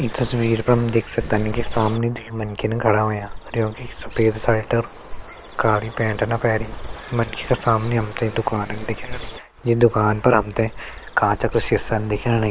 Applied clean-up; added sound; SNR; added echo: neural separator model SepFormer WHAM!.